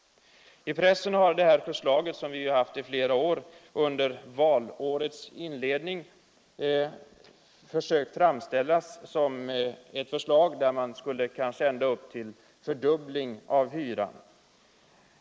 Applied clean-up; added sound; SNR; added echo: neural mask model Resemble Enhance denoiser.